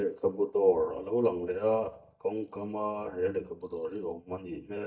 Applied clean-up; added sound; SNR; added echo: neural mask model DeepFilterNet 3.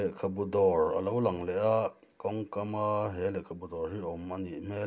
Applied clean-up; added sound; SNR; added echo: none; none; none; none.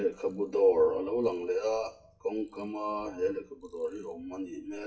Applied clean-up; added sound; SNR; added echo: classical method WPE with log-MMSE.